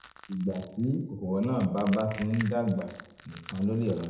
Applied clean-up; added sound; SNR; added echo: none; Crushing; 18 dB; reverberation time 0.8 s.